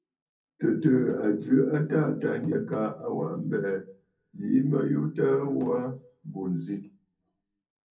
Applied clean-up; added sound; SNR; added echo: none; none; none; reverberation time 0.3 s.